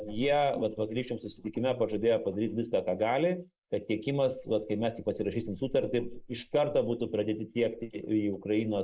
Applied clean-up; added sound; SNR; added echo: neural mask model Resemble Enhance denoiser.